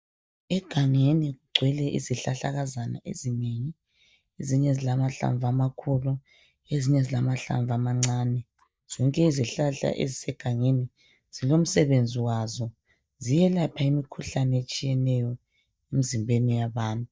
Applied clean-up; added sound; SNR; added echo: neural mask model DeepFilterNet 3.